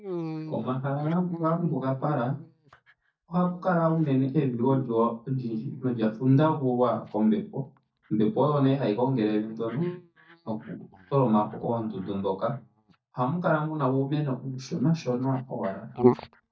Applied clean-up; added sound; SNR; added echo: neural mask model DeepFilterNet 3.